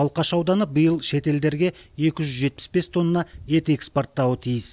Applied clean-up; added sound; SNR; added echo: none; none; none; none.